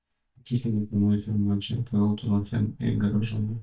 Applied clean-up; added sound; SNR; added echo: neural mask model DeepFilterNet 3.